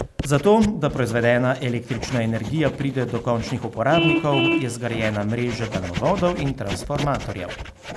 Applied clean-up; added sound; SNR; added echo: none; Writing + Vehicle horn, car horn, honking; 7 dB; none.